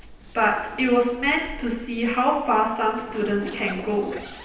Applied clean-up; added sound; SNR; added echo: none; Zipper (clothing); 15 dB; reverberation time 0.9 s.